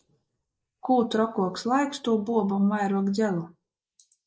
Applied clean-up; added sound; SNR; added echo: neural mask model Resemble Enhance denoiser.